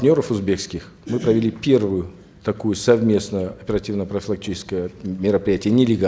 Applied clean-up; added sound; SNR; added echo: none; none; none; none.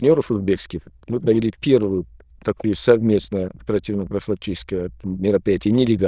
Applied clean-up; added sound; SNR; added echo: neural diffusion model UNIVERSE++.